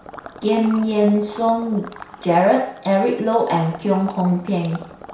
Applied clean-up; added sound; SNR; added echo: none; Water / Liquid; 19 dB; reverberation time 0.6 s.